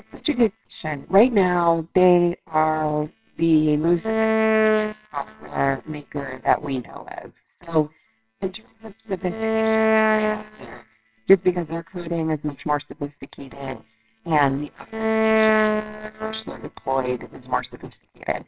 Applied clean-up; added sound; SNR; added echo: neural separator model SepFormer WHAMR!.